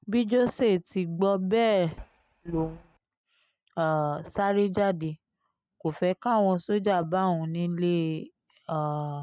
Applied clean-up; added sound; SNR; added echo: neural mask model RNNoise.